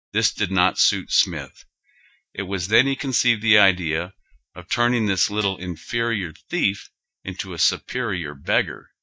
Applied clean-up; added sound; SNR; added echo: neural mask model DeepFilterNet 3.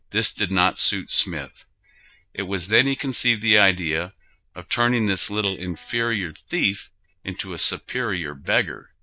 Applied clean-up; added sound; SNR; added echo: neural diffusion model UNIVERSE++.